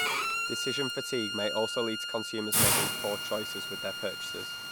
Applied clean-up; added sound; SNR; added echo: none; Bowed string instrument + Hiss; -3 dB; none.